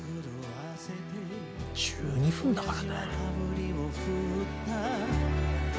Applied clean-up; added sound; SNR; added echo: none; none; none; none.